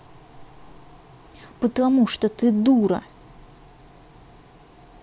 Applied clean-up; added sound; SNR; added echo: none; none; none; none.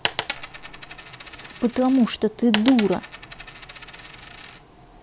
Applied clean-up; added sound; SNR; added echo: none; Coin (dropping); 10 dB; none.